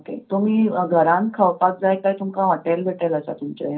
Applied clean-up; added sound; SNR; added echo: none; none; none; reverberation time 0.3 s.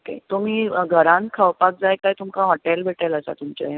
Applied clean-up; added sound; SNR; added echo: none; none; none; none.